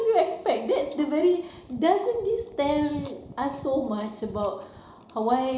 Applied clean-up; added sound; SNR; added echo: none; none; none; none.